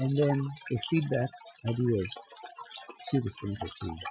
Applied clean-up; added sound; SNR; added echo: classical method Wiener filter.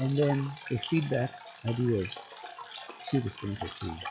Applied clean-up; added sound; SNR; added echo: classical method log-MMSE.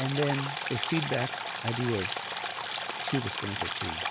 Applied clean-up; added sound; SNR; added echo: none; Stream; 1 dB; none.